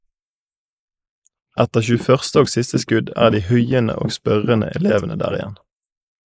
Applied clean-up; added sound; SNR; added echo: neural mask model Resemble Enhance denoiser.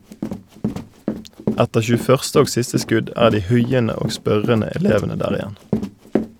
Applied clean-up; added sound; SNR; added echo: none; Run; 7 dB; none.